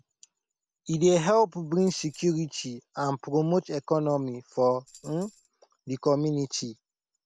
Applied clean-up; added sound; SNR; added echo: none; Tambourine; 19 dB; none.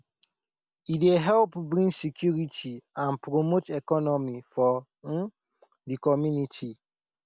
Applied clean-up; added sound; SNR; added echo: none; none; none; none.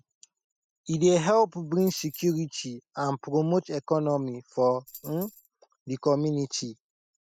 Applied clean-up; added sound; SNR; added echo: classical method spectral subtraction.